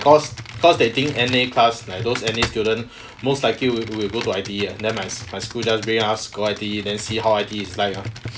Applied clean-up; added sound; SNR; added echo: none; Computer keyboard; 13 dB; none.